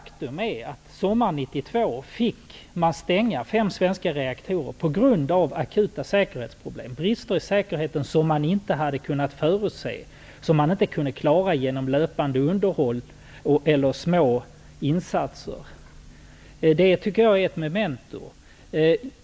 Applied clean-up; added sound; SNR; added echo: none; none; none; none.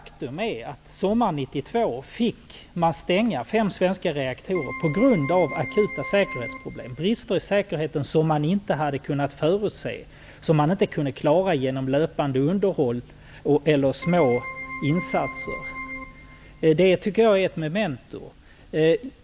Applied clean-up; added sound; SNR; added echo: none; Keyboard (musical); 12 dB; none.